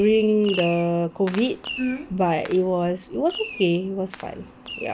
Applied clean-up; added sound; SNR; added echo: none; Fireworks; 15 dB; none.